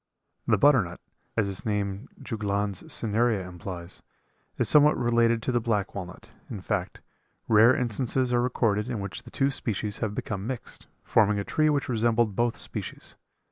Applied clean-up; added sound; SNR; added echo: none; none; none; none.